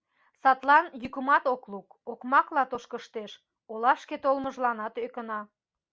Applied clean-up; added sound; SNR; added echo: none; none; none; none.